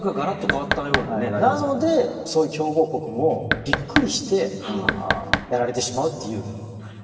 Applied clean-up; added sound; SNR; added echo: none; Knock; 3 dB; reverberation time 2.3 s.